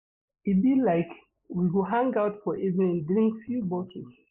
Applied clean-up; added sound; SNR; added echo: neural mask model Resemble Enhance denoiser.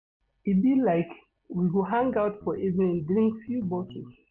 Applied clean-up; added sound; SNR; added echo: none; Guitar; 19 dB; none.